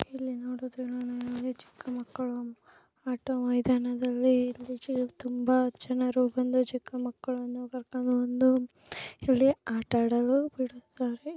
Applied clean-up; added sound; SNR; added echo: none; none; none; none.